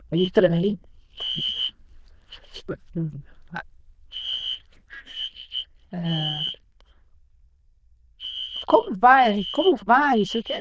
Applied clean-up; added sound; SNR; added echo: neural diffusion model UNIVERSE++.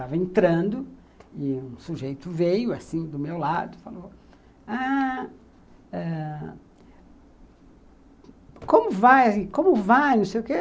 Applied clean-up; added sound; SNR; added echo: none; none; none; none.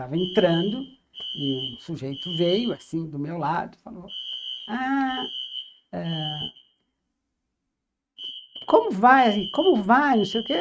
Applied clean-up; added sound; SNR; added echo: neural mask model RNNoise.